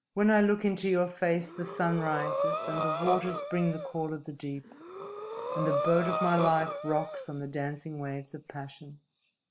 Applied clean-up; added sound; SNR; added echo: none; Breathing; 4 dB; none.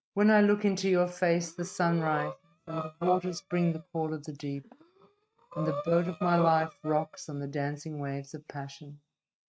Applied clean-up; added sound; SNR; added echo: neural mask model RNNoise.